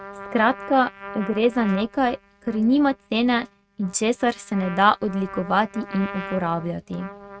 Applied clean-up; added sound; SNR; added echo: neural mask model RNNoise.